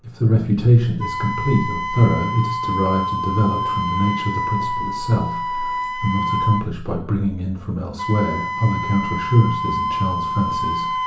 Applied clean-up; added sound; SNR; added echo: none; Wind instrument, woodwind instrument; 4 dB; reverberation time 0.8 s.